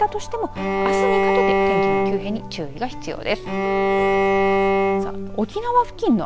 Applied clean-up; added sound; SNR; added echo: none; Bowed string instrument; -4 dB; none.